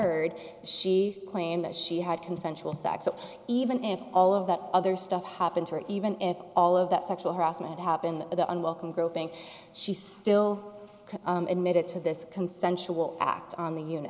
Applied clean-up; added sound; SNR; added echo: none; none; none; none.